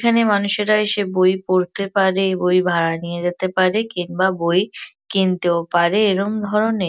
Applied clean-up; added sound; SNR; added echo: none; none; none; none.